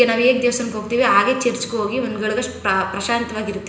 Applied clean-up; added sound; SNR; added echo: none; none; none; reverberation time 0.9 s.